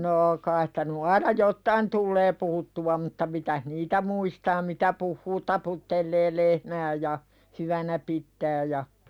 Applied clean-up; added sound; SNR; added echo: none; none; none; none.